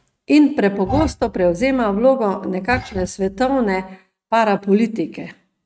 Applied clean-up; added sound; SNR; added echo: neural mask model RNNoise.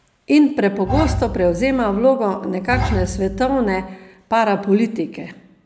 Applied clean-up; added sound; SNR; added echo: none; Bowed string instrument; 5 dB; none.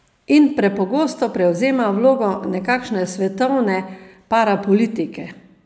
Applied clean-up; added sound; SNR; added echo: none; none; none; none.